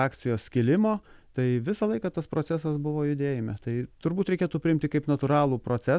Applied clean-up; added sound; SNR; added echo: none; none; none; none.